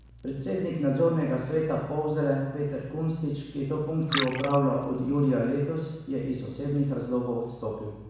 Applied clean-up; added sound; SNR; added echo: none; Liquid; 13 dB; reverberation time 1.1 s.